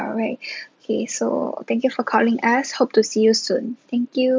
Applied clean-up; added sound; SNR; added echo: none; none; none; none.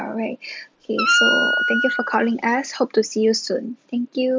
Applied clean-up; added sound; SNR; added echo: none; Wind instrument, woodwind instrument; -2 dB; none.